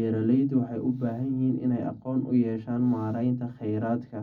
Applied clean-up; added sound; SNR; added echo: none; none; none; reverberation time 0.4 s.